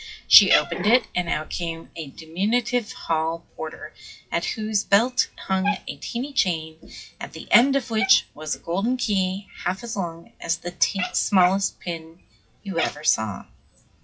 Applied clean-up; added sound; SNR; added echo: classical method WPE with log-MMSE.